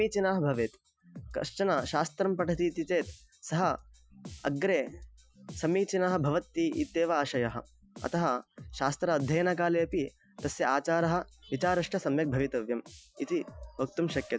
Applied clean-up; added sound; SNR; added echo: classical method Wiener filter.